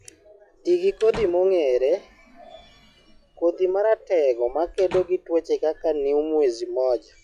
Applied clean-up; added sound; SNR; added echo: classical method log-MMSE.